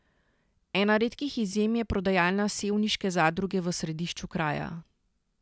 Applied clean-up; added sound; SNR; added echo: none; none; none; none.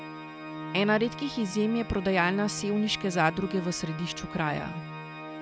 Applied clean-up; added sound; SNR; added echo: none; Organ; 11 dB; none.